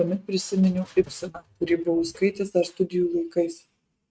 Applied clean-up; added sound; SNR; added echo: neural mask model RNNoise.